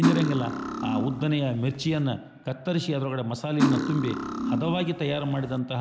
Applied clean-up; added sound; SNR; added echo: none; Cutlery, silverware; 2 dB; none.